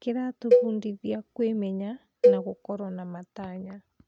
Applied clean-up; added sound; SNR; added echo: none; Cowbell; -5 dB; none.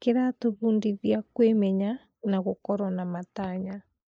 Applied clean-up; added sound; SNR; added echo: neural mask model Resemble Enhance denoiser.